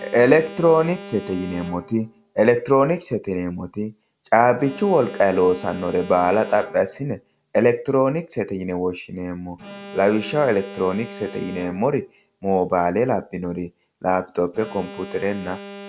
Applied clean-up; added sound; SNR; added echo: none; Alarm; 18 dB; none.